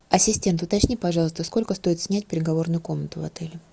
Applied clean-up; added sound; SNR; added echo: none; none; none; none.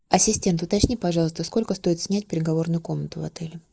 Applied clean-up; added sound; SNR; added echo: neural mask model Resemble Enhance denoiser.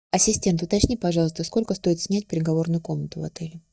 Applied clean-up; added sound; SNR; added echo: neural mask model DeepFilterNet 3.